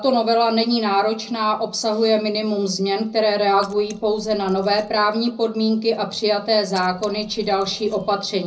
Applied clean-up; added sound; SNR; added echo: neural separator model SepFormer DNS4.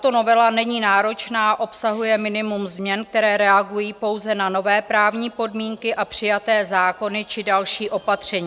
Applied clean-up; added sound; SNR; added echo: none; none; none; none.